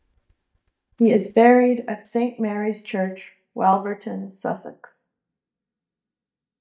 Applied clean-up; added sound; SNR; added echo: neural mask model DeepFilterNet 3.